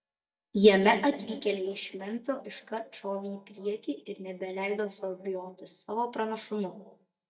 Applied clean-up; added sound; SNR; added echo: neural mask model DeepFilterNet 3.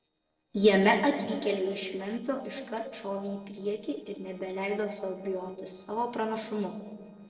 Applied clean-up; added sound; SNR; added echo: neural separator model SepFormer DNS4.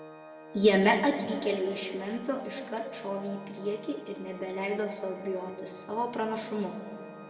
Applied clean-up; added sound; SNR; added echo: none; Organ; 16 dB; reverberation time 1.8 s.